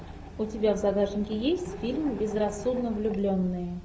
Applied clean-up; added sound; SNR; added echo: none; Mechanisms; 15 dB; none.